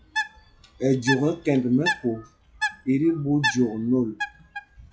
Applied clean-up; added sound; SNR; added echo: classical method log-MMSE.